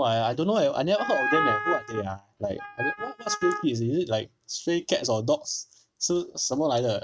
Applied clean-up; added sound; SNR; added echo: neural mask model RNNoise.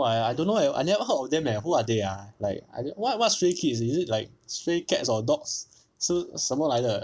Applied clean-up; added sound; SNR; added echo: none; none; none; none.